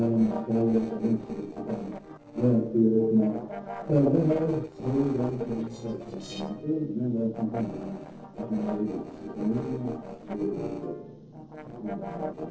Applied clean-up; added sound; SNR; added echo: neural separator model SepFormer DNS4.